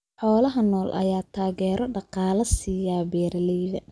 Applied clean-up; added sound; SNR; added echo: none; none; none; none.